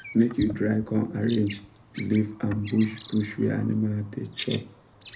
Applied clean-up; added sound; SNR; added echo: none; Bird vocalization, bird call, bird song; 16 dB; reverberation time 0.3 s.